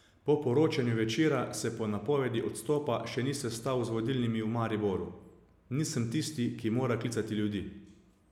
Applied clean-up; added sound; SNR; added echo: none; none; none; none.